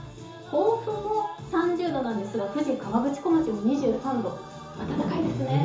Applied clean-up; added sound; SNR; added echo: none; none; none; reverberation time 0.7 s.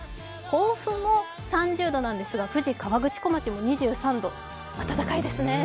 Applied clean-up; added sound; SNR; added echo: none; none; none; none.